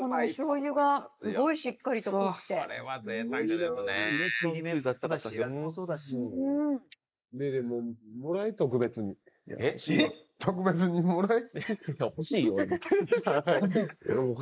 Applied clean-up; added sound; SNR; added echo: neural mask model Resemble Enhance denoiser.